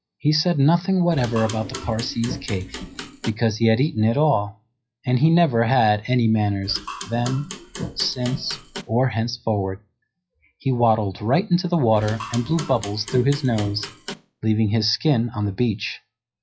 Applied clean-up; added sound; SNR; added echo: classical method WPE with log-MMSE.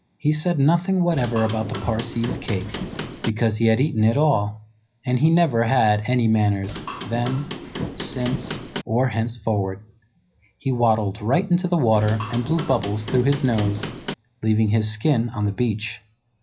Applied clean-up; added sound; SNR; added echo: none; Hammer / Wood; 9 dB; reverberation time 0.5 s.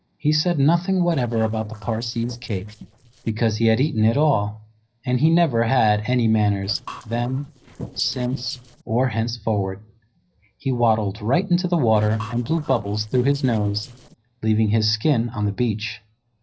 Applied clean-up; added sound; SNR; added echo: neural separator model SepFormer DNS4.